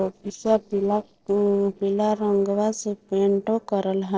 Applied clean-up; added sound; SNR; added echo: neural separator model SepFormer DNS4.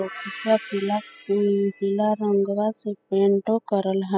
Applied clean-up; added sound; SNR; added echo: classical method spectral subtraction.